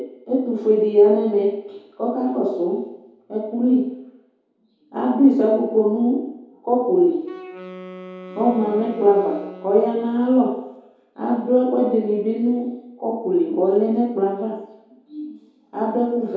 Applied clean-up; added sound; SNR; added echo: none; Wind instrument, woodwind instrument; 18 dB; reverberation time 0.8 s.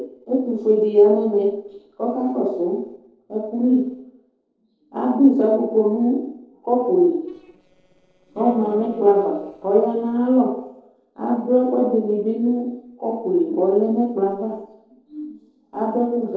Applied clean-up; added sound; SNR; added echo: neural separator model SepFormer DNS4.